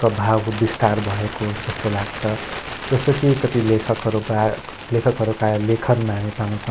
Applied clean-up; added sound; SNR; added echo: none; Bird; 12 dB; none.